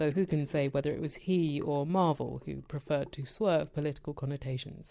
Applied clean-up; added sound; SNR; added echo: neural mask model Resemble Enhance denoiser.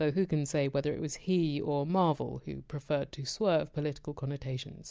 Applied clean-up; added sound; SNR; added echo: none; none; none; none.